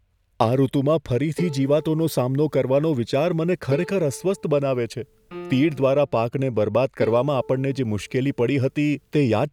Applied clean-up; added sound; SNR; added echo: none; Piano + Bowed string instrument; 18 dB; none.